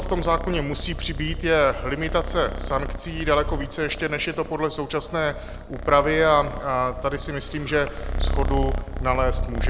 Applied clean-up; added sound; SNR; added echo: none; Purr; 5 dB; none.